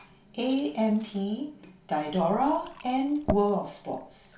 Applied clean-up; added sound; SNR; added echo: none; Fill (with liquid) / Glass; 12 dB; reverberation time 0.3 s.